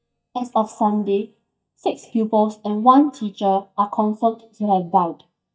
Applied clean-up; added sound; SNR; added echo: neural mask model DeepFilterNet 3.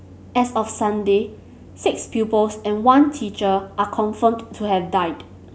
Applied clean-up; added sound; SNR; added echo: none; none; none; none.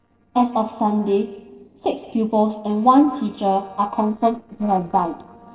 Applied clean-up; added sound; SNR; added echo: neural separator model SepFormer DNS4.